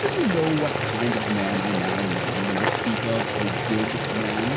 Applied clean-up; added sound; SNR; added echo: none; Boiling; -1 dB; none.